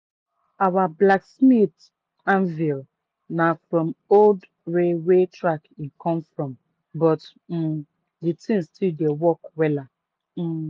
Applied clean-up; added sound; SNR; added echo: none; none; none; none.